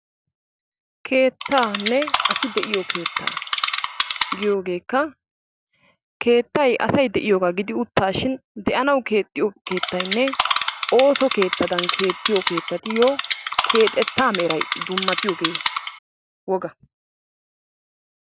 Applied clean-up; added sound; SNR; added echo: none; Insect; 2 dB; none.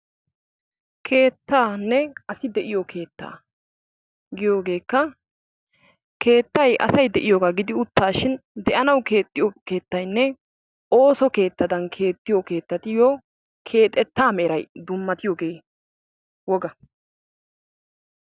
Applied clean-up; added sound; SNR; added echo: none; none; none; none.